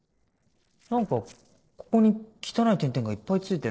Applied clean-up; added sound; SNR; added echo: neural separator model SepFormer DNS4.